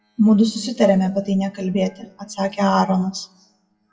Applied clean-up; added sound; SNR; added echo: classical method WPE with log-MMSE.